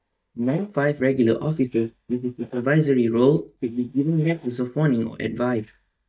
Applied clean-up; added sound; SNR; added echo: neural mask model DeepFilterNet 3.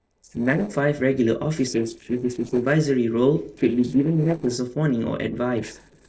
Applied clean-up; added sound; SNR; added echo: neural separator model SepFormer DNS4.